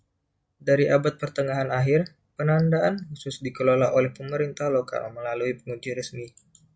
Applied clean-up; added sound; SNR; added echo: none; none; none; none.